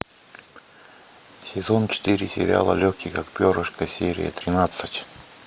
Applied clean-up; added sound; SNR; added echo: none; none; none; none.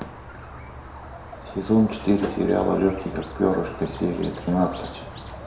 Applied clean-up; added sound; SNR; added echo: none; Squeak; 12 dB; reverberation time 0.6 s.